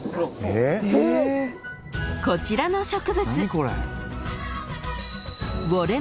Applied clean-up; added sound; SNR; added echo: none; none; none; none.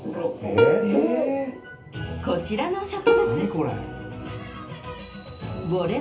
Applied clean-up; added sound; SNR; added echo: none; Plucked string instrument; 0 dB; reverberation time 0.3 s.